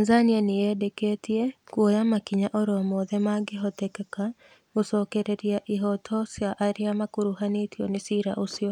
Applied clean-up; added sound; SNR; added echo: none; none; none; none.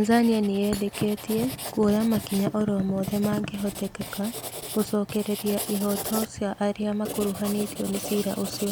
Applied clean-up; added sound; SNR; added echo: none; Writing + Thump, thud; 9 dB; none.